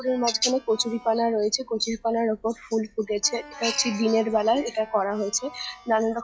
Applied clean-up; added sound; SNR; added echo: classical method log-MMSE.